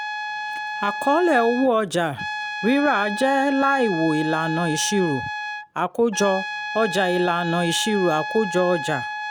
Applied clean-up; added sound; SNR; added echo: none; Trumpet; 7 dB; none.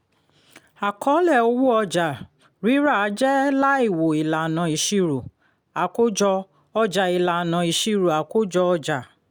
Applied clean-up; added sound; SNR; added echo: none; none; none; none.